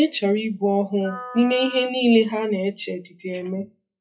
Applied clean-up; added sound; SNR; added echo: classical method WPE with log-MMSE.